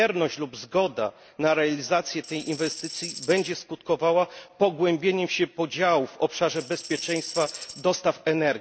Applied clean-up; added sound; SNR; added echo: none; Tambourine; 12 dB; none.